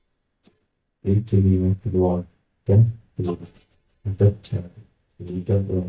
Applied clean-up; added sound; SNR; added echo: neural mask model DeepFilterNet 3.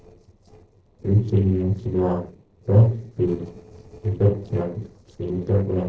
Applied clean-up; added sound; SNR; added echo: neural separator model SepFormer DNS4.